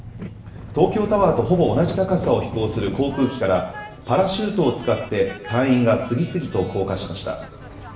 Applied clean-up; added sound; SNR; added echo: none; Train; 17 dB; reverberation time 0.8 s.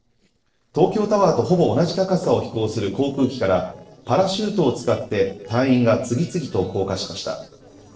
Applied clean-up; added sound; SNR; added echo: neural separator model SepFormer DNS4.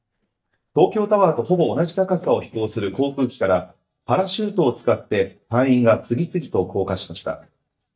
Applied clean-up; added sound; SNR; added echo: neural mask model DeepFilterNet 3.